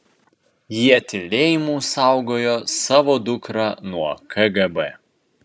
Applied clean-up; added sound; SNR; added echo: none; none; none; none.